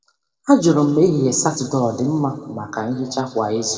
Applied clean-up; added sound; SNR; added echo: none; none; none; reverberation time 1.5 s.